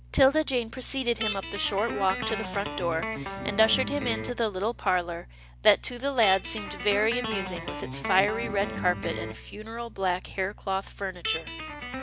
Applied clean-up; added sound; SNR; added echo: none; Guitar; 8 dB; none.